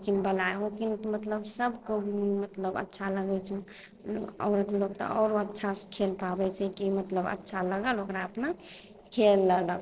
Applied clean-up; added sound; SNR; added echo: neural separator model SepFormer DNS4.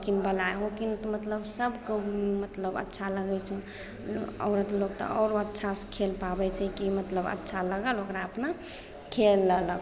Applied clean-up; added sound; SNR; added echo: none; none; none; none.